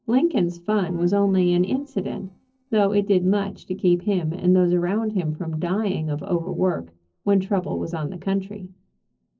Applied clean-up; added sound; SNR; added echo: neural separator model SepFormer DNS4.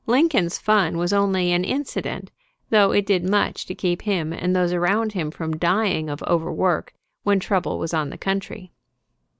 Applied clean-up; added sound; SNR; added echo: none; none; none; none.